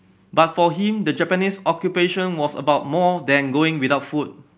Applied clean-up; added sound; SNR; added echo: none; none; none; none.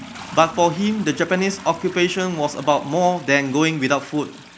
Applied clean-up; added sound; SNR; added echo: none; Toilet flush; 19 dB; none.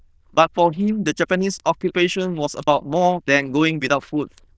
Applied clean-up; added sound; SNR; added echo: neural diffusion model UNIVERSE++.